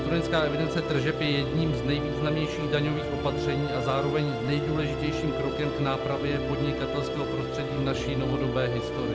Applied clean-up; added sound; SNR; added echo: none; Musical instrument + Telephone; 1 dB; none.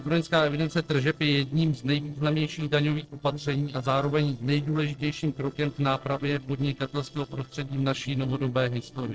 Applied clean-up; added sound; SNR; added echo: neural separator model SepFormer DNS4.